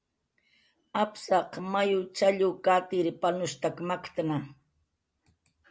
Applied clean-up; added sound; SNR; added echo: none; none; none; none.